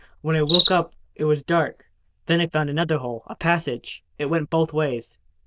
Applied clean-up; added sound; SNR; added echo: neural diffusion model UNIVERSE++.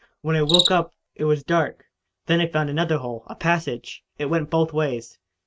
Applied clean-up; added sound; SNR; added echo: neural mask model RNNoise.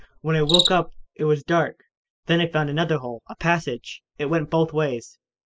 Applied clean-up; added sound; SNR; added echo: classical method spectral subtraction.